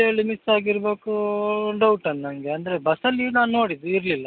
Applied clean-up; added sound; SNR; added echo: none; none; none; none.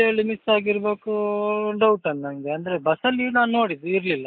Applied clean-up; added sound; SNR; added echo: neural mask model Resemble Enhance denoiser.